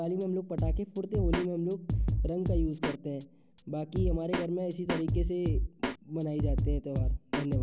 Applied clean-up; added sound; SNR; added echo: none; Drum kit; -2 dB; none.